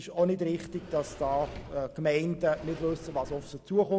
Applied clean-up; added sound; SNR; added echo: none; Sliding door; 16 dB; none.